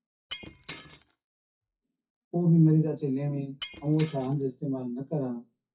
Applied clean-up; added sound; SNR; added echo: classical method WPE with log-MMSE.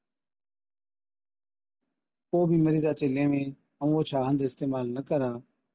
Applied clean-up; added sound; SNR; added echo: none; none; none; none.